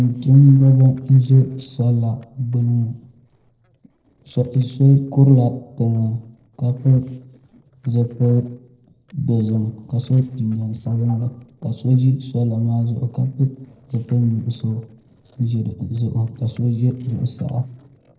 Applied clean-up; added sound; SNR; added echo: neural separator model SepFormer DNS4.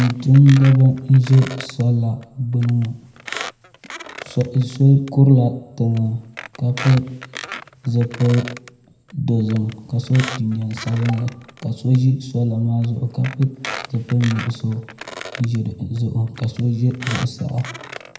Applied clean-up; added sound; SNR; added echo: none; Squeak; 17 dB; reverberation time 0.8 s.